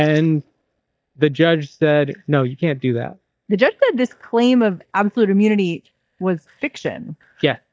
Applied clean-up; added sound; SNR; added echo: neural mask model DeepFilterNet 3.